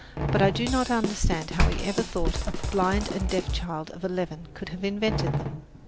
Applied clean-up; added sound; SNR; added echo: none; Slam + Drum kit; 1 dB; none.